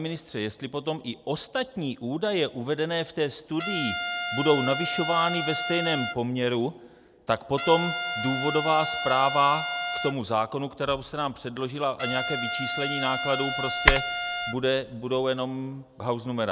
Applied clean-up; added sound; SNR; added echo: none; Typing + Trumpet; 2 dB; none.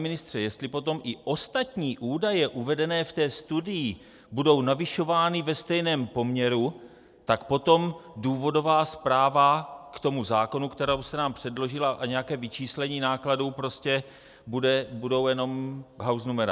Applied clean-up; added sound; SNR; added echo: none; none; none; none.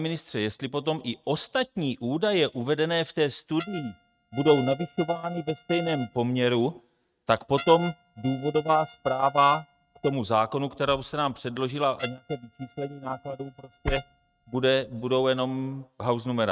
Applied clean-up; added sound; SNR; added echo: neural mask model RNNoise.